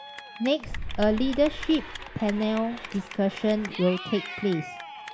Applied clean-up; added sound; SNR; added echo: none; Cheering / Clapping + Boom; 9 dB; none.